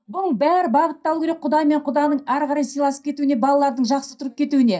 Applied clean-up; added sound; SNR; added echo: neural mask model DeepFilterNet 3.